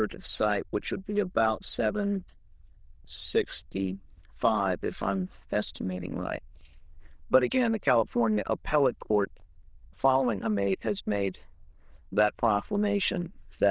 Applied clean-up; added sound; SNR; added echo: neural diffusion model UNIVERSE++.